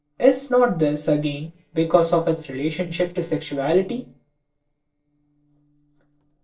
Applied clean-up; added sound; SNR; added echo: neural separator model SepFormer DNS4.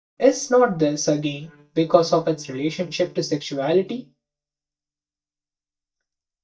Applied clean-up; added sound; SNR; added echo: neural mask model DeepFilterNet 3.